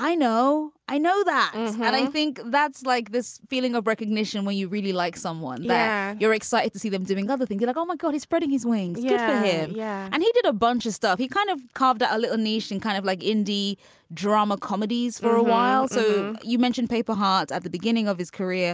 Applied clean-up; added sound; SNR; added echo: none; none; none; none.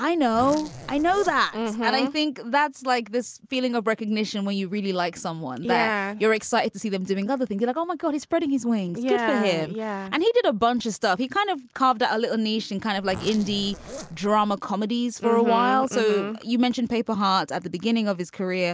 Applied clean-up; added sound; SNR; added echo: none; Zipper (clothing); 15 dB; none.